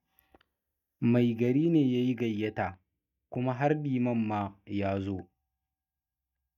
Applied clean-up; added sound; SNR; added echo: neural mask model DeepFilterNet 3.